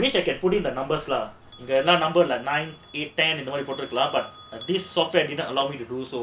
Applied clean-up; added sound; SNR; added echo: none; Bell; 20 dB; none.